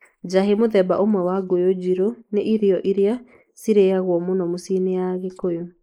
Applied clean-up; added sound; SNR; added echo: neural mask model Resemble Enhance denoiser.